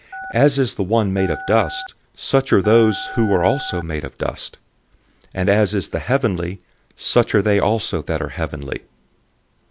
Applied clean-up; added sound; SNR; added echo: none; Telephone; 13 dB; none.